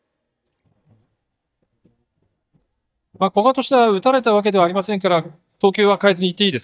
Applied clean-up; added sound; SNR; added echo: neural mask model DeepFilterNet 3.